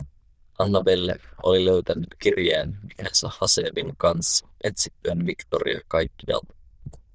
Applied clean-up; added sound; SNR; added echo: neural diffusion model UNIVERSE++.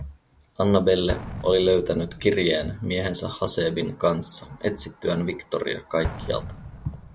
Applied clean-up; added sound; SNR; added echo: none; Explosion; 14 dB; none.